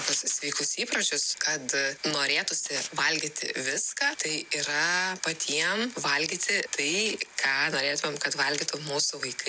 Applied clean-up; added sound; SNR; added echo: none; Tearing; 17 dB; none.